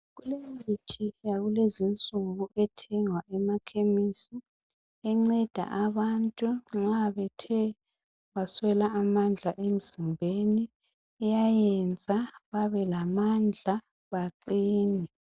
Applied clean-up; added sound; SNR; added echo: none; none; none; none.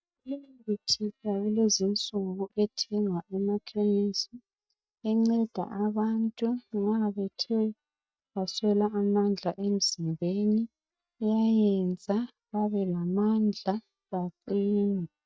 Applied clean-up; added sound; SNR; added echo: neural mask model DeepFilterNet 3.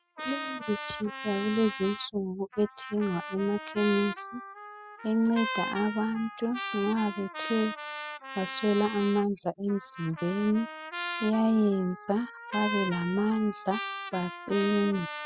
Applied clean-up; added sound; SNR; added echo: classical method spectral subtraction.